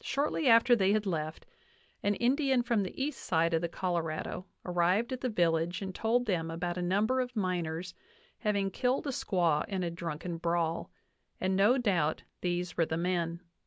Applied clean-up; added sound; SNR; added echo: none; none; none; none.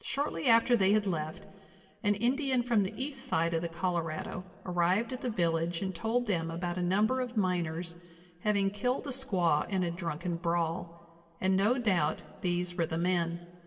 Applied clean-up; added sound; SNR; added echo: none; none; none; reverberation time 1.5 s.